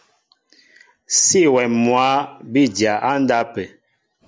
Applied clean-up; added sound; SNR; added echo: none; none; none; none.